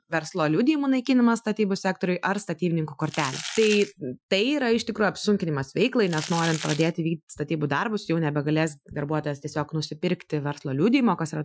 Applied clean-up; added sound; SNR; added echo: classical method Wiener filter.